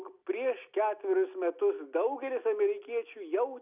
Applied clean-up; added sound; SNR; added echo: none; none; none; none.